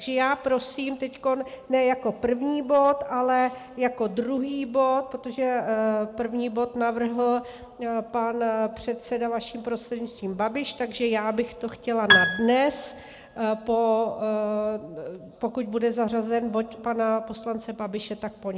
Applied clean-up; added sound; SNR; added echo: none; Piano; -1 dB; none.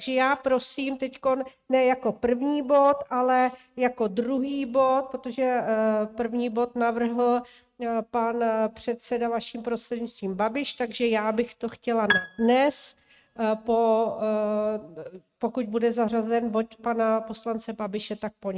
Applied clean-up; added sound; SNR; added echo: neural mask model RNNoise.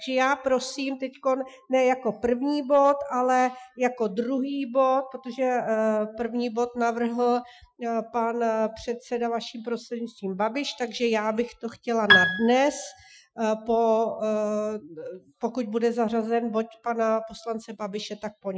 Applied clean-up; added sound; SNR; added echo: classical method Wiener filter.